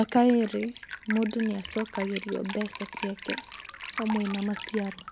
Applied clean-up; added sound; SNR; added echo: none; Liquid; 11 dB; none.